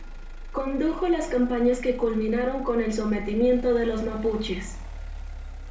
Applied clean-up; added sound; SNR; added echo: none; Motor vehicle (road); 10 dB; reverberation time 0.4 s.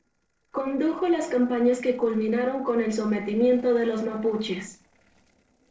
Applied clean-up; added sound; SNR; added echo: neural separator model SepFormer DNS4.